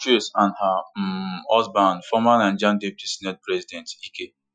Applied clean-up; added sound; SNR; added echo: classical method Wiener filter.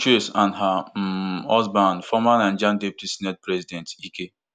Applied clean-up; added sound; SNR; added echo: none; none; none; none.